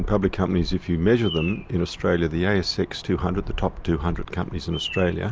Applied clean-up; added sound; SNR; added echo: none; Bird vocalization, bird call, bird song; 11 dB; none.